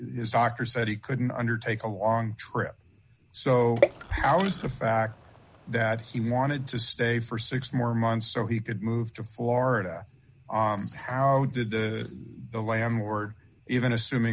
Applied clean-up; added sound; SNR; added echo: none; Water / Splash, splatter; 5 dB; none.